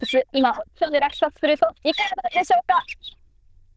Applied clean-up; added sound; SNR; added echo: neural diffusion model UNIVERSE++.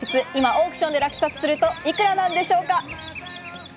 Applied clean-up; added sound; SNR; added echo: none; Bird; 14 dB; none.